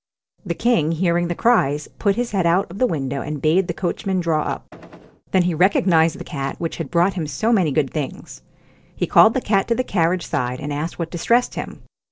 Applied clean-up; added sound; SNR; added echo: neural separator model SepFormer DNS4.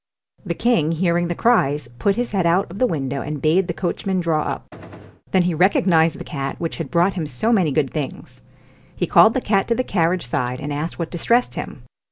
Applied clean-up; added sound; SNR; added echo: none; Gunshot, gunfire; 17 dB; none.